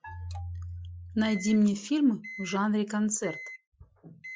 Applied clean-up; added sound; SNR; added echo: classical method Wiener filter.